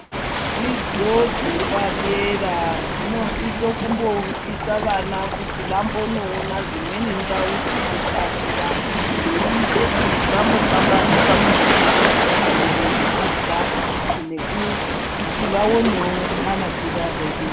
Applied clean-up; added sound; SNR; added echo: none; Waves, surf; -4 dB; none.